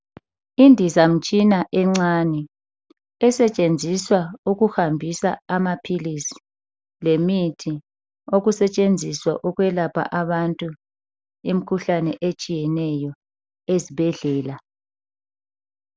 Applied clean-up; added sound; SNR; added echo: none; none; none; none.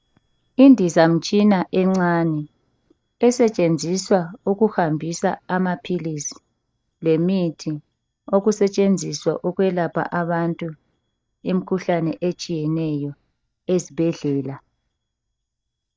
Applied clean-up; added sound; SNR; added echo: neural mask model DeepFilterNet 3.